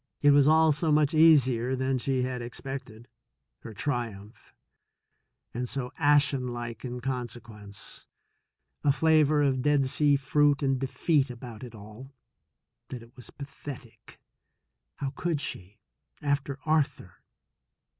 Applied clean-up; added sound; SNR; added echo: none; none; none; none.